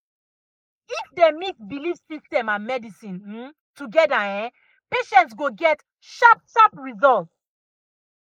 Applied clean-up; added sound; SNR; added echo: neural mask model Resemble Enhance denoiser.